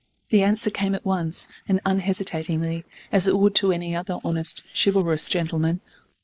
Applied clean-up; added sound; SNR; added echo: neural mask model Resemble Enhance denoiser.